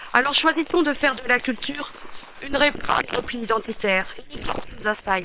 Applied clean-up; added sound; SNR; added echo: neural separator model SepFormer WHAM!.